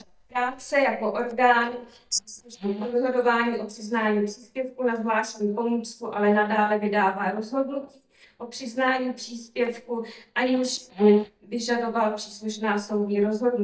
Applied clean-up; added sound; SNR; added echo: neural mask model DeepFilterNet 3.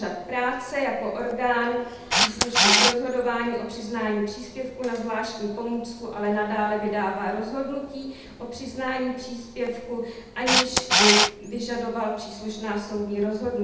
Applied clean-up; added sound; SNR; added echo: none; Camera; 1 dB; reverberation time 0.8 s.